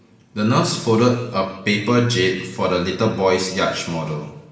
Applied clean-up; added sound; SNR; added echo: none; none; none; reverberation time 1.0 s.